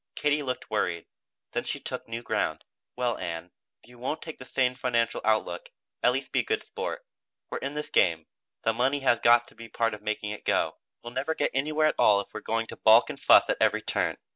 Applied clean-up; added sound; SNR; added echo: none; none; none; none.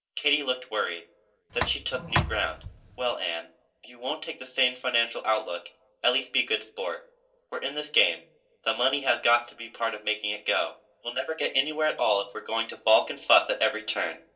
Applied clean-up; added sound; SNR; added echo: none; Tick; 4 dB; reverberation time 0.2 s.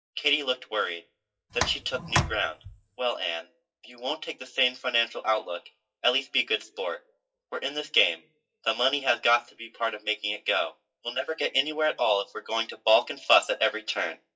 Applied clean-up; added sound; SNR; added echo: classical method WPE with log-MMSE.